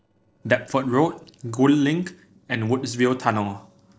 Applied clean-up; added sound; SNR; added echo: neural separator model SepFormer DNS4.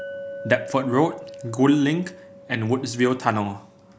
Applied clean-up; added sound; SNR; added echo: none; Chink, clink; 15 dB; none.